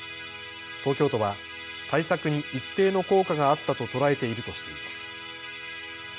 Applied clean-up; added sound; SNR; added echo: none; Musical instrument; 11 dB; none.